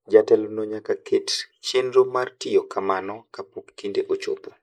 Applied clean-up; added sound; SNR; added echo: neural mask model Resemble Enhance denoiser.